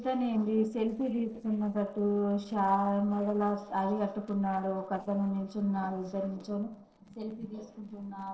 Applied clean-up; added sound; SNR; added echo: neural separator model SepFormer DNS4.